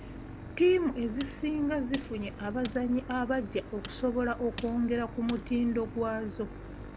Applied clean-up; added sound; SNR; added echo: none; Engine / Boat, Water vehicle + Tools; 11 dB; none.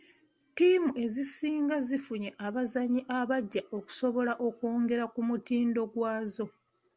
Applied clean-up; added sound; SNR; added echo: none; none; none; none.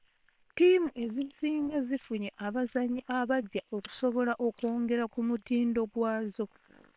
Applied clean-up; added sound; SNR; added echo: neural separator model SepFormer WHAM!.